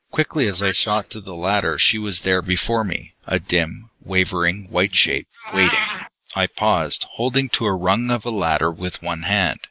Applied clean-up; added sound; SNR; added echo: neural mask model Resemble Enhance denoiser.